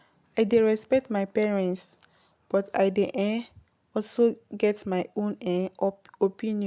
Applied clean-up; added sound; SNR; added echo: none; none; none; none.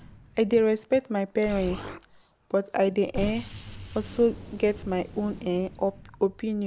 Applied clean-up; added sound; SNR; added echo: none; Explosion; 14 dB; none.